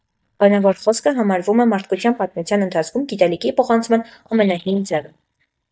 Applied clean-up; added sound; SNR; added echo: neural mask model DeepFilterNet 3.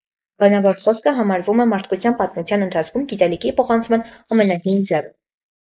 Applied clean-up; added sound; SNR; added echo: neural mask model Resemble Enhance denoiser.